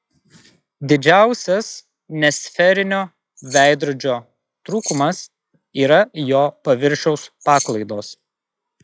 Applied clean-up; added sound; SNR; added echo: classical method log-MMSE.